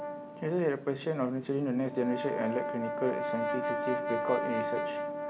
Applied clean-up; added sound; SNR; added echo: none; Brass instrument; 2 dB; none.